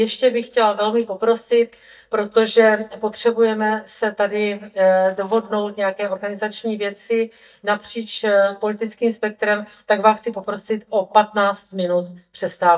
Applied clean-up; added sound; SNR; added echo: neural mask model DeepFilterNet 3.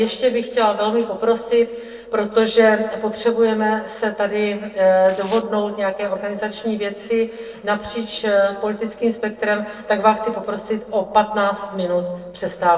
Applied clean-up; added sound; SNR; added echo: neural separator model SepFormer DNS4.